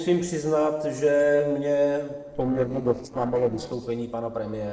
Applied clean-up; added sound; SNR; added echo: neural separator model SepFormer DNS4.